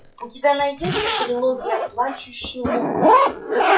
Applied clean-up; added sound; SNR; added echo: classical method WPE with log-MMSE.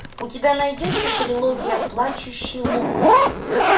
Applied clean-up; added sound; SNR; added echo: none; Zipper (clothing); -4 dB; reverberation time 0.2 s.